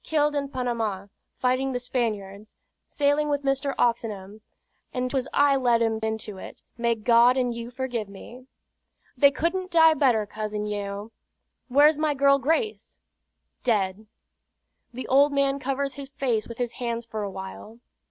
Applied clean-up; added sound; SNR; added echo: none; none; none; none.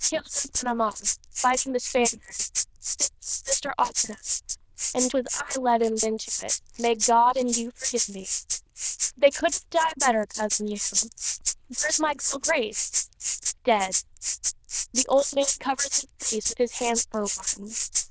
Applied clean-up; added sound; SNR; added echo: neural diffusion model UNIVERSE++.